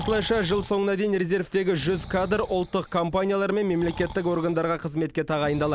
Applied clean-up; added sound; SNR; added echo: none; Breathing; 16 dB; none.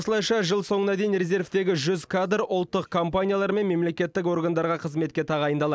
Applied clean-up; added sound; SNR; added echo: none; none; none; none.